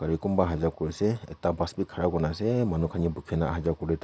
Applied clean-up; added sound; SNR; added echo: none; none; none; none.